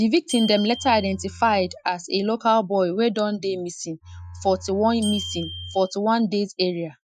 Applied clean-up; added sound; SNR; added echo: classical method Wiener filter.